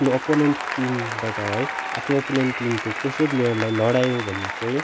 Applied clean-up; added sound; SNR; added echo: none; Applause; 6 dB; none.